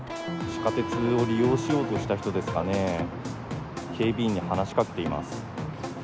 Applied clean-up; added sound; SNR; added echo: none; Electric guitar; 6 dB; none.